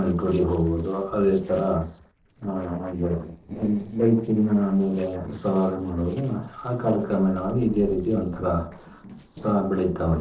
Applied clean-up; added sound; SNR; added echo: neural separator model SepFormer DNS4.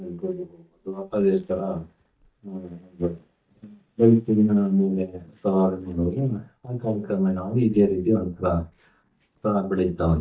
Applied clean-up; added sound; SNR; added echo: neural mask model DeepFilterNet 3.